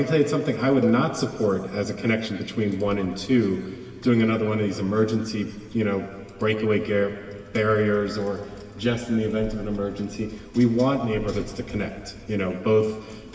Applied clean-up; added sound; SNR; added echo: none; Cowbell; 12 dB; reverberation time 2.3 s.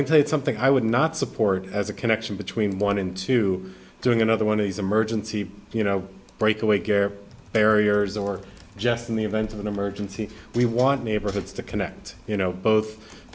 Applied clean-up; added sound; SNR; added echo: none; none; none; none.